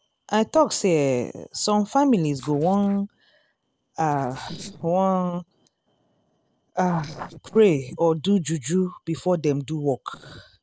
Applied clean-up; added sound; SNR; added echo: neural separator model SepFormer DNS4.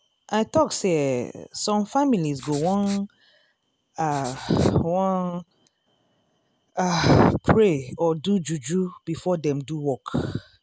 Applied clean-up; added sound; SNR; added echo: none; Writing; 19 dB; none.